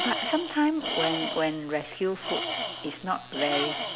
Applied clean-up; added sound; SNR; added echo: none; Tools; 4 dB; none.